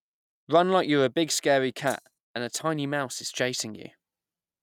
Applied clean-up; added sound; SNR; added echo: neural mask model RNNoise.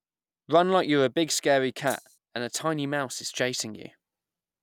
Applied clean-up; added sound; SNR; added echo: none; Rattle (instrument); 16 dB; none.